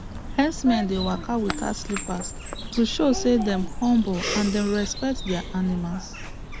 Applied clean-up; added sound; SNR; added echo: none; Bird vocalization, bird call, bird song; 7 dB; none.